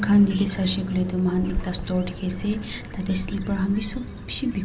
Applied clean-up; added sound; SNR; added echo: none; Bird; 10 dB; none.